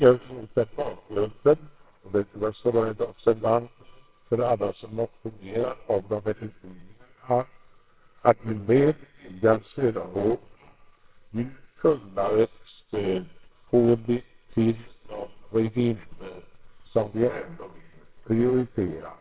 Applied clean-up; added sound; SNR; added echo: neural separator model SepFormer WHAMR!.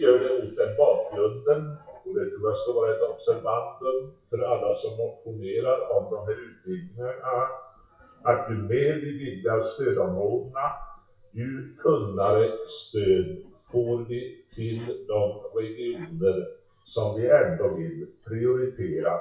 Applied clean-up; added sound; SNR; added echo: classical method WPE with log-MMSE.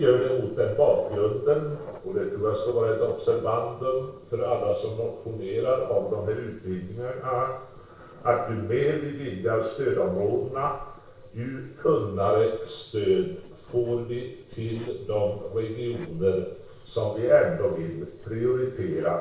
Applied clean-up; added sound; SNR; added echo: neural separator model SepFormer DNS4.